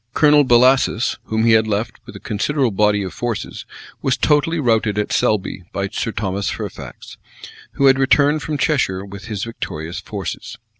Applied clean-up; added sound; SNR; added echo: none; none; none; none.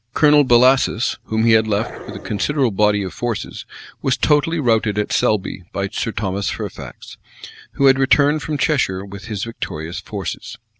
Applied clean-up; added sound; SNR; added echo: none; Growling; 13 dB; none.